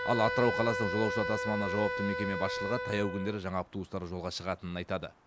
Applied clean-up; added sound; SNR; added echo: none; Wind instrument, woodwind instrument; 4 dB; none.